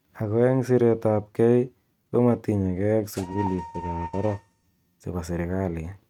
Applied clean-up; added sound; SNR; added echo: neural mask model RNNoise.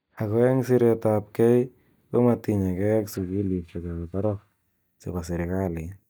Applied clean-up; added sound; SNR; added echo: neural mask model DeepFilterNet 3.